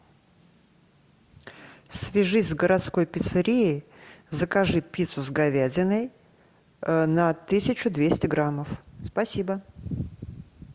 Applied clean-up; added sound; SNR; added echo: none; none; none; none.